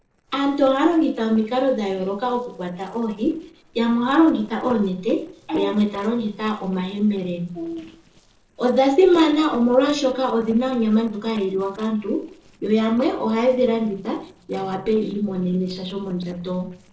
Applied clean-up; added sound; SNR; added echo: neural separator model SepFormer DNS4.